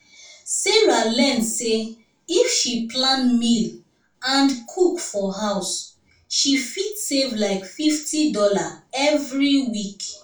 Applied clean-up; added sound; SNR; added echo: none; none; none; reverberation time 0.3 s.